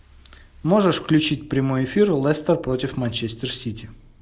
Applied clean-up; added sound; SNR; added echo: none; none; none; none.